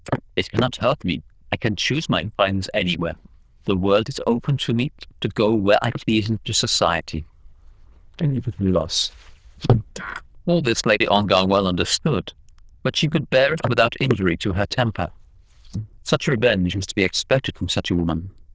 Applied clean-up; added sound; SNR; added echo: neural diffusion model UNIVERSE++.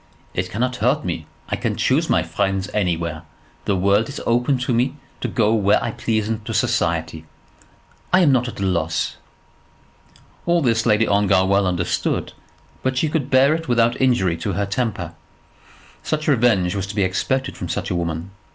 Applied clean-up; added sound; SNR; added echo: none; none; none; none.